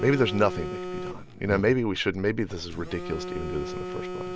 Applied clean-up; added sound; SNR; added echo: none; Telephone; 9 dB; none.